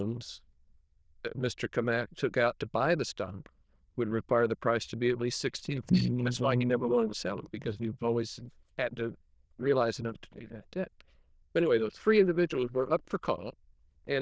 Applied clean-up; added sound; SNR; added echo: neural diffusion model UNIVERSE++.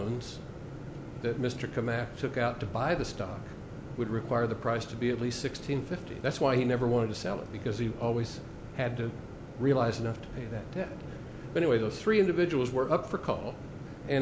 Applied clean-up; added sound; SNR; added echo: none; none; none; none.